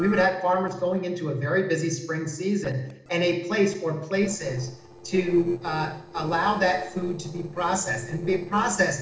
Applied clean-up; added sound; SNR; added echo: neural separator model SepFormer DNS4.